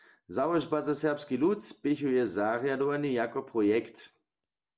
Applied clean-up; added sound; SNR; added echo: none; none; none; none.